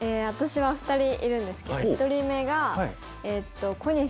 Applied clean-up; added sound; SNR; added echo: none; none; none; none.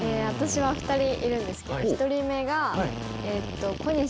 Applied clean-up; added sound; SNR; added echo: none; Drill; 8 dB; none.